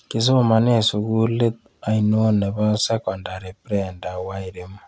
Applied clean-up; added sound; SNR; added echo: none; none; none; none.